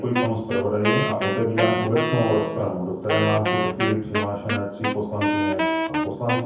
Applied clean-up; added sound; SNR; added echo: none; Wind instrument, woodwind instrument; 1 dB; reverberation time 0.7 s.